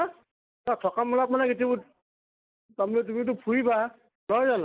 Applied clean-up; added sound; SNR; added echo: neural mask model Resemble Enhance denoiser.